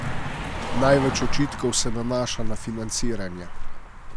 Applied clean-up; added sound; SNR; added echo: none; Car passing by; 0 dB; none.